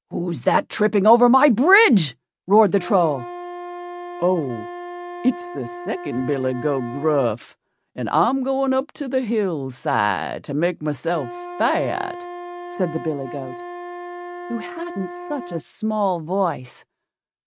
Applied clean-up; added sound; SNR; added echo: neural mask model RNNoise.